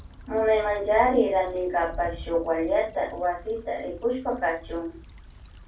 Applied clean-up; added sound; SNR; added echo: none; Stream / Trickle, dribble / Traffic noise, roadway noise; 17 dB; reverberation time 0.2 s.